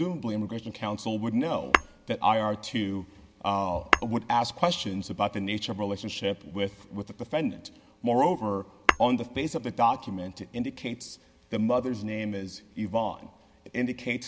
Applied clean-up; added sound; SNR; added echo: none; Tap / Hammer; 4 dB; none.